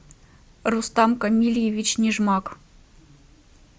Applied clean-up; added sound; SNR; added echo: none; none; none; none.